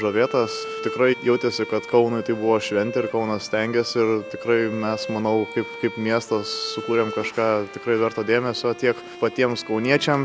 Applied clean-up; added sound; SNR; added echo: none; Bowed string instrument; 13 dB; none.